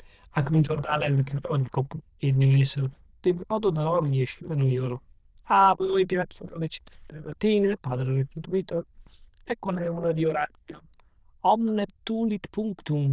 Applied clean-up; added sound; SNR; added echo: neural diffusion model UNIVERSE++.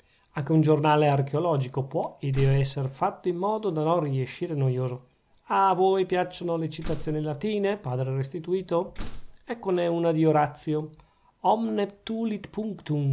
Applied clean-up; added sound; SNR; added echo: none; Slam; 11 dB; none.